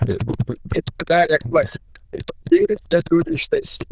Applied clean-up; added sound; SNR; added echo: neural diffusion model UNIVERSE++.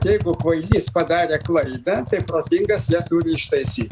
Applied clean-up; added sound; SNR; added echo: none; Computer keyboard; 7 dB; none.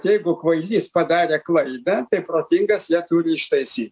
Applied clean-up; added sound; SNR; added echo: none; none; none; none.